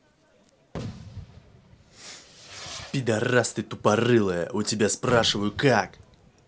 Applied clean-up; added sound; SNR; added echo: none; Fireworks; 16 dB; none.